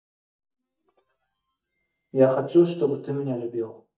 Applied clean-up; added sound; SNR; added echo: neural mask model DeepFilterNet 3.